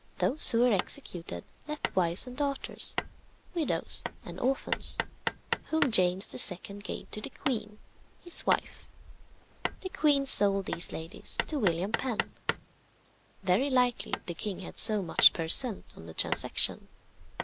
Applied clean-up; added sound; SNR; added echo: none; Hammer; 10 dB; none.